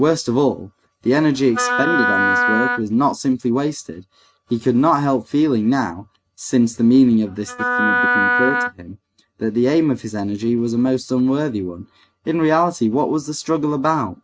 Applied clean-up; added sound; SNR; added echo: neural mask model RNNoise.